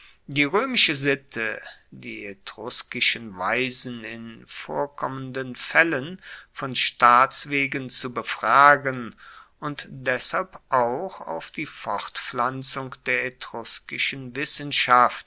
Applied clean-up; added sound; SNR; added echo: none; none; none; none.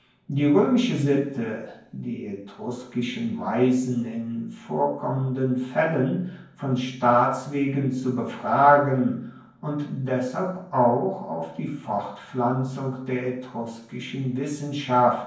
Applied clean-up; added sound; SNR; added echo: none; none; none; reverberation time 0.9 s.